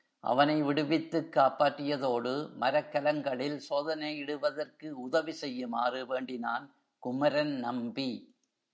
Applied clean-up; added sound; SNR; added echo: none; none; none; none.